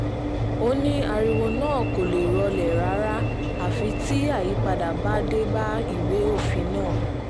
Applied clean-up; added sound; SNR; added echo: none; Mechanisms + Alarm / Engine / Train; -1 dB; none.